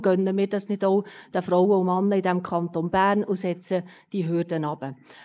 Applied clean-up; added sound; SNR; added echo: neural mask model Resemble Enhance denoiser.